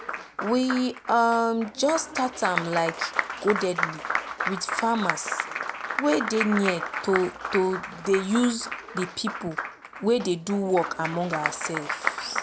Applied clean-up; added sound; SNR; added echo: none; Applause; 5 dB; none.